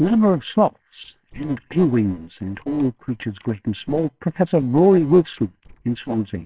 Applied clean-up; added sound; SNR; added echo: neural separator model SepFormer WHAMR!.